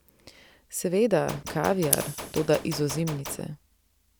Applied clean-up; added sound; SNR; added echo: none; Gunshot, gunfire + Scissors; 9 dB; none.